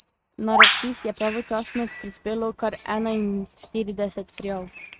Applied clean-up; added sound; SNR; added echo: neural mask model RNNoise.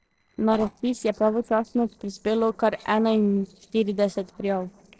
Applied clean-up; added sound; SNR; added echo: neural separator model SepFormer DNS4.